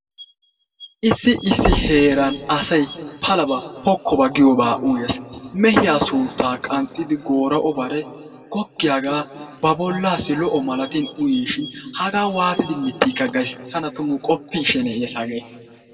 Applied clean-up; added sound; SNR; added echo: none; Knock; 7 dB; reverberation time 1.4 s.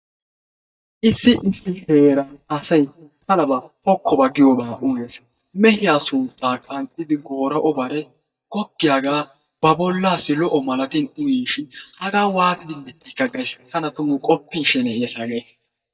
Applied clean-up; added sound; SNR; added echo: neural mask model DeepFilterNet 3.